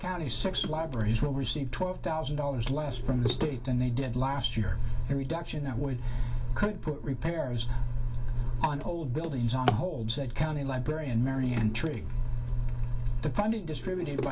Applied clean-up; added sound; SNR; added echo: none; Drawer open or close; 15 dB; reverberation time 0.2 s.